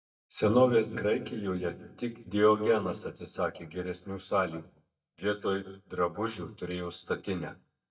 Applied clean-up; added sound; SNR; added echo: neural mask model DeepFilterNet 3.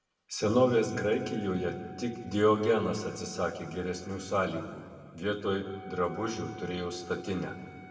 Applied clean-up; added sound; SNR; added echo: none; Wind instrument, woodwind instrument; 20 dB; reverberation time 1.6 s.